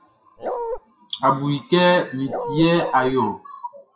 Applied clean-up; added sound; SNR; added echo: classical method WPE with log-MMSE.